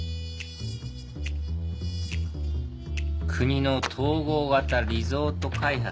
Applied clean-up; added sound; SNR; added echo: none; none; none; none.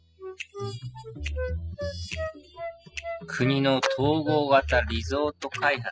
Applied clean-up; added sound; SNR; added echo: classical method spectral subtraction.